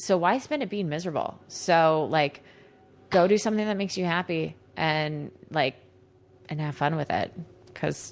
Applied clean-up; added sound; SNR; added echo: none; none; none; none.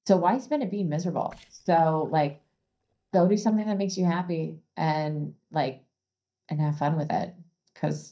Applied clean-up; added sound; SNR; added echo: neural mask model DeepFilterNet 3.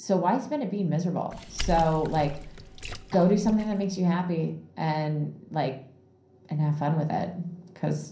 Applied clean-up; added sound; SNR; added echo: none; Water / Splash, splatter; 10 dB; reverberation time 0.6 s.